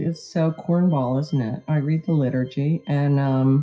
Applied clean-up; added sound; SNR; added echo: classical method WPE with log-MMSE.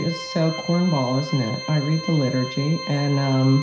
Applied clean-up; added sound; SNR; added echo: none; Organ; 11 dB; reverberation time 0.5 s.